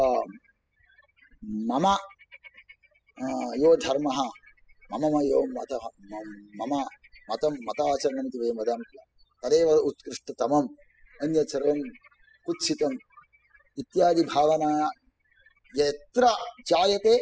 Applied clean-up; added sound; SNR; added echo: classical method spectral subtraction.